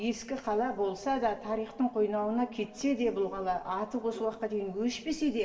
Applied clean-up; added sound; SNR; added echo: none; none; none; reverberation time 2.1 s.